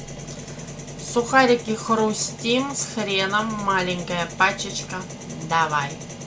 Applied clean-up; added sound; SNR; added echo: none; none; none; none.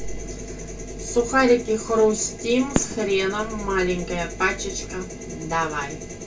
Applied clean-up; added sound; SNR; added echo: none; Fireworks; 10 dB; reverberation time 0.2 s.